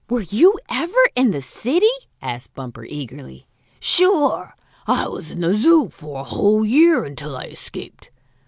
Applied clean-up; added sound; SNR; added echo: none; none; none; none.